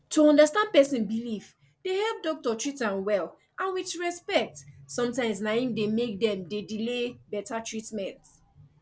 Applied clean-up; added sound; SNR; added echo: none; none; none; none.